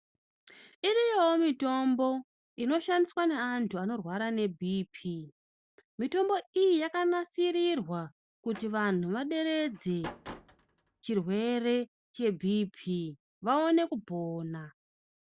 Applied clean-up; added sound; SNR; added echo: none; Slam; 18 dB; none.